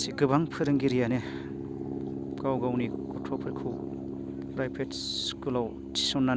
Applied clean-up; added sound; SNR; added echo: none; none; none; none.